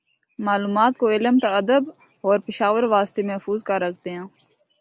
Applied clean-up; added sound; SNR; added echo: none; none; none; none.